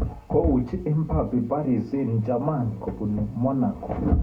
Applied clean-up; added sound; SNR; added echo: none; none; none; reverberation time 0.3 s.